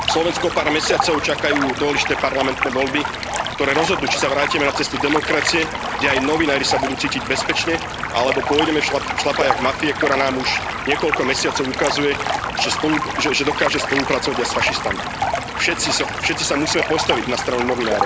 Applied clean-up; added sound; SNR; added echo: none; Stream; 2 dB; none.